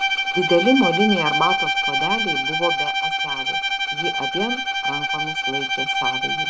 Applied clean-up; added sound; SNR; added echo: none; Bowed string instrument; -2 dB; none.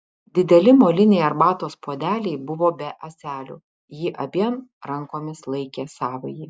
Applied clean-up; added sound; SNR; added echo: none; none; none; none.